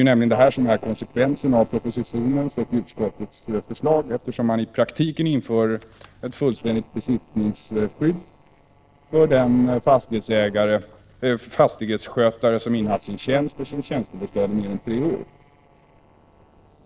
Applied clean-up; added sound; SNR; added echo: neural separator model SepFormer DNS4.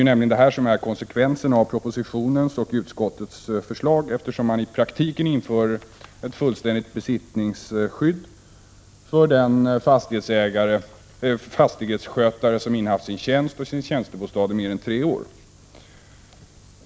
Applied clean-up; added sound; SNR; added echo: none; none; none; none.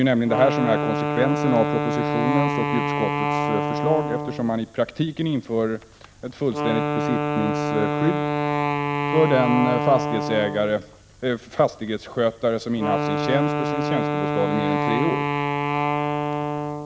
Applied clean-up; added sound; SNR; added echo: none; Wind instrument, woodwind instrument; 1 dB; none.